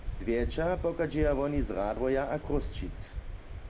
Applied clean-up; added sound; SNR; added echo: none; Waves, surf; 5 dB; none.